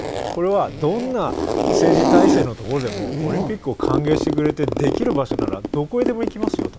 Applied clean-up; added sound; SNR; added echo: none; Zipper (clothing); -1 dB; none.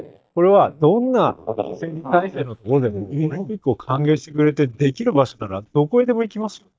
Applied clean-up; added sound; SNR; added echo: neural mask model DeepFilterNet 3.